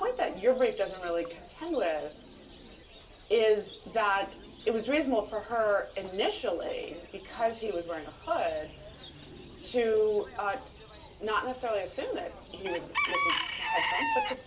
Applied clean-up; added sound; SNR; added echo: none; Bird / Chicken, rooster; 8 dB; reverberation time 0.2 s.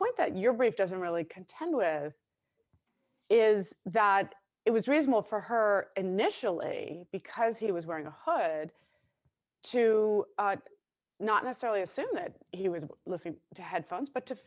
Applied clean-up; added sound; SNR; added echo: none; none; none; none.